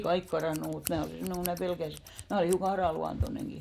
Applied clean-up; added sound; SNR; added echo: none; Scissors; 16 dB; none.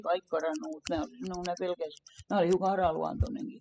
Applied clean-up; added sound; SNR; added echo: classical method spectral subtraction.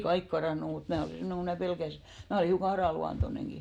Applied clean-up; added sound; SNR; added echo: none; none; none; none.